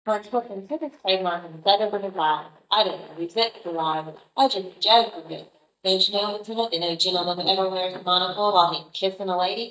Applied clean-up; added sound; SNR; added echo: neural mask model DeepFilterNet 3.